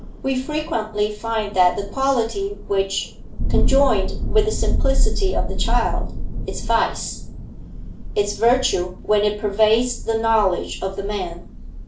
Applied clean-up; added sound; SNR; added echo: none; Thunder; 1 dB; reverberation time 0.3 s.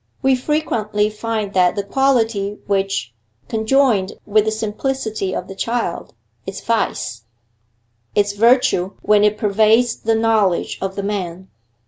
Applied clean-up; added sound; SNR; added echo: none; none; none; none.